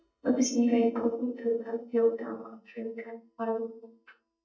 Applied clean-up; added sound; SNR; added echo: neural mask model DeepFilterNet 3.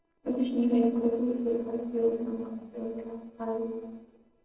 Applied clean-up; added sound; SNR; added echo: neural separator model SepFormer DNS4.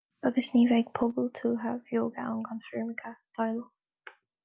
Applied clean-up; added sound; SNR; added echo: none; none; none; none.